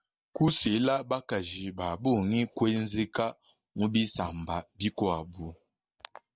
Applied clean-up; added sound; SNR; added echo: none; none; none; none.